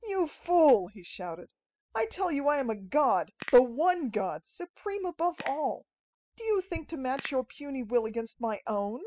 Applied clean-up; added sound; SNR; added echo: classical method spectral subtraction.